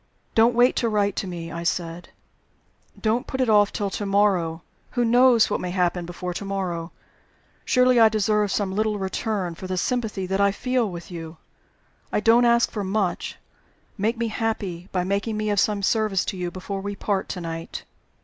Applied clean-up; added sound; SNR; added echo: none; none; none; none.